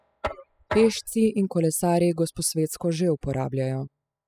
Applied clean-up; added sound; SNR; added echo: classical method spectral subtraction.